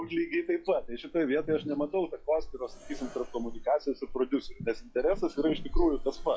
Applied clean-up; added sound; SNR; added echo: classical method log-MMSE.